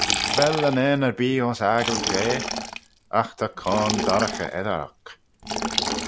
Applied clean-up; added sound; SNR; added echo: none; Liquid; 4 dB; none.